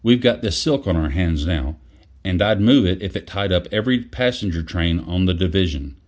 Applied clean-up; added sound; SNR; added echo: none; none; none; none.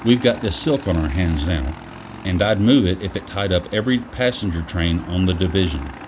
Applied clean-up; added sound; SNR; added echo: none; Motorcycle / Engine; 17 dB; none.